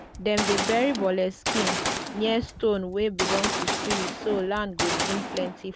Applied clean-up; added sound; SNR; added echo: none; Gunshot, gunfire; 2 dB; none.